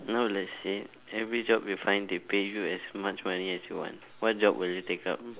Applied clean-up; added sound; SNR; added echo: none; none; none; none.